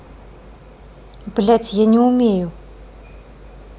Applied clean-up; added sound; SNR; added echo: none; none; none; none.